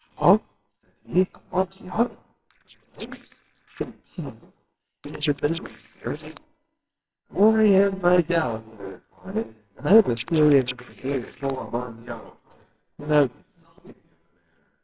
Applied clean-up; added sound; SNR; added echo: neural separator model SepFormer WHAMR!.